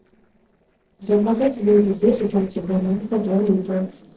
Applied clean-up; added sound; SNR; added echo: neural separator model SepFormer DNS4.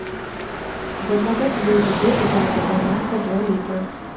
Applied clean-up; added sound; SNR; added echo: none; Car passing by / Traffic noise, roadway noise; 2 dB; reverberation time 0.7 s.